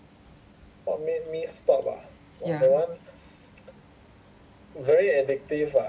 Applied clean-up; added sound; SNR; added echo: none; none; none; none.